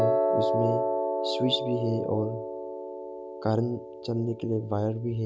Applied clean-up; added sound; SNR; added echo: none; Piano; 0 dB; none.